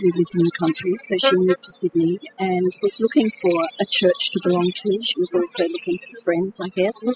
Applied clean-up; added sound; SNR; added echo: classical method spectral subtraction.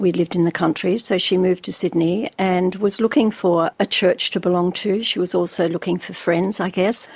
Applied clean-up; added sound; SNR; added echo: none; none; none; none.